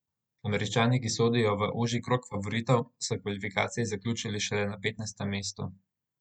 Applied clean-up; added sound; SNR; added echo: none; none; none; none.